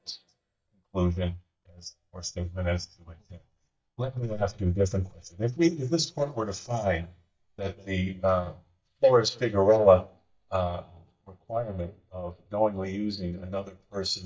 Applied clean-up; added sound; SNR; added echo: neural mask model DeepFilterNet 3.